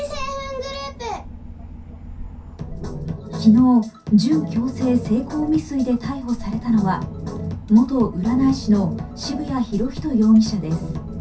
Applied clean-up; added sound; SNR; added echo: none; Engine / Boat, Water vehicle; 16 dB; reverberation time 0.3 s.